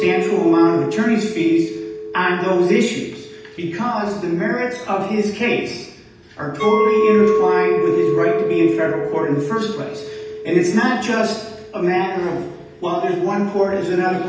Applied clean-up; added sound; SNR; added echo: none; Chink, clink; 4 dB; reverberation time 0.8 s.